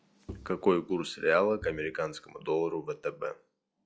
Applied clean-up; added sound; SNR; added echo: classical method log-MMSE.